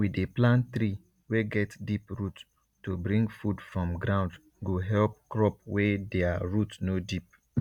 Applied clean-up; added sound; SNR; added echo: none; none; none; none.